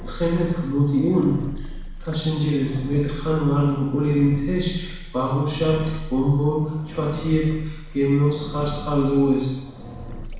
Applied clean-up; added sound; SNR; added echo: none; Engine; 12 dB; reverberation time 1.1 s.